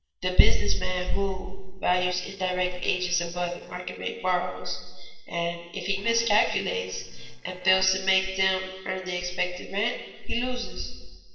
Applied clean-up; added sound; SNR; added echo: neural separator model SepFormer DNS4.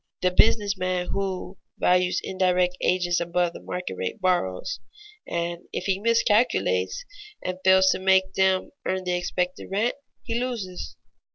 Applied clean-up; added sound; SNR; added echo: none; none; none; none.